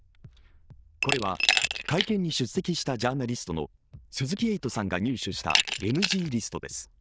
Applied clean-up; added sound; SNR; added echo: neural diffusion model UNIVERSE++.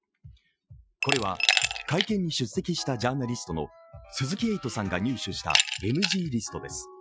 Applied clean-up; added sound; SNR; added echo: classical method Wiener filter.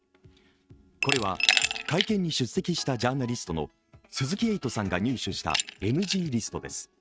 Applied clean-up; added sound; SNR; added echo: neural mask model RNNoise.